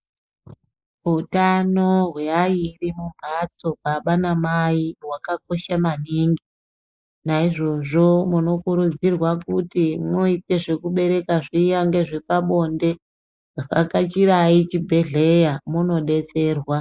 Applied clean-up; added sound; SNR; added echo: neural mask model Resemble Enhance denoiser.